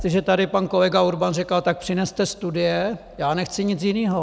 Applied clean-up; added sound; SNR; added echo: none; none; none; none.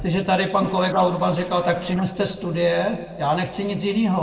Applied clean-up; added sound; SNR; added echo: neural separator model SepFormer DNS4.